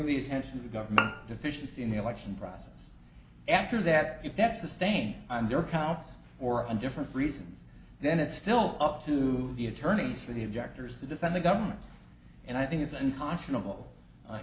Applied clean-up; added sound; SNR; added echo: none; Bowed string instrument; 3 dB; none.